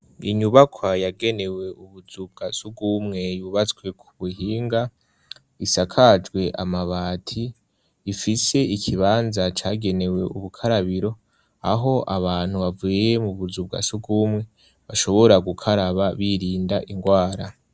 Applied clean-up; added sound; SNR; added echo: none; none; none; none.